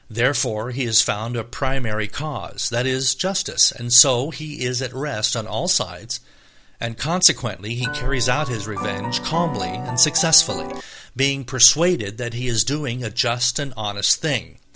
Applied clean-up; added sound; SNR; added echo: none; Piano; 8 dB; none.